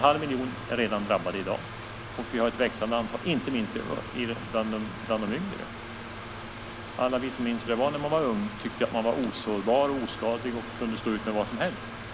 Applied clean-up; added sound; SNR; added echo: none; Mechanical fan; 10 dB; none.